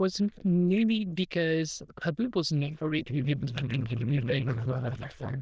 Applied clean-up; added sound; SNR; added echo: neural diffusion model UNIVERSE++.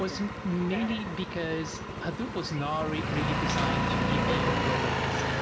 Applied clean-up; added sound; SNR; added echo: none; Engine; -3 dB; none.